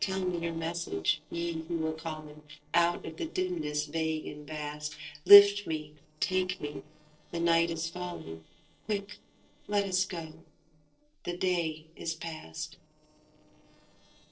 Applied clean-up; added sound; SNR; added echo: neural separator model SepFormer DNS4.